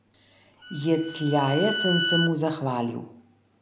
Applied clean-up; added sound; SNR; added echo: none; Bowed string instrument; 4 dB; none.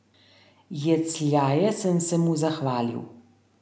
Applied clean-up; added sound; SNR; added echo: none; none; none; none.